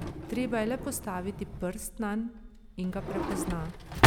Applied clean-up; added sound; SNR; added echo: none; Drawer open or close; -3 dB; none.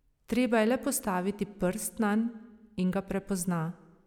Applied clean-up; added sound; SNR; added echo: none; none; none; none.